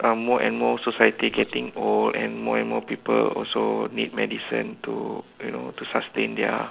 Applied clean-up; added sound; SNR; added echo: neural separator model SepFormer DNS4.